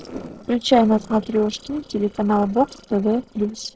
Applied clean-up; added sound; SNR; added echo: neural separator model SepFormer DNS4.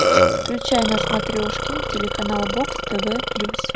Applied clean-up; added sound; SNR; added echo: none; Burping, eructation; -4 dB; none.